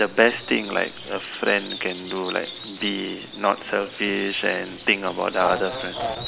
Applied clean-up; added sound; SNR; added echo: none; Insect; 14 dB; none.